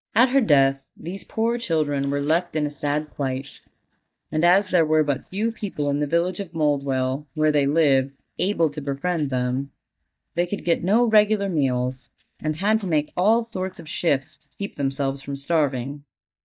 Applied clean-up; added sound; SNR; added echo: neural mask model DeepFilterNet 3.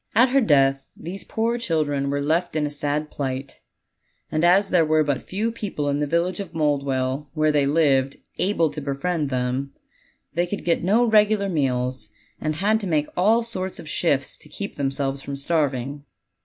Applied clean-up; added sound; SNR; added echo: none; none; none; none.